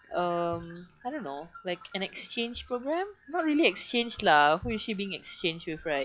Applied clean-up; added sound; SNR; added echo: classical method log-MMSE.